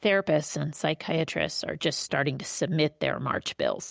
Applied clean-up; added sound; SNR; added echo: none; none; none; none.